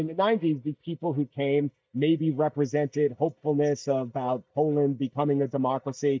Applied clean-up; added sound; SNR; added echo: neural mask model DeepFilterNet 3.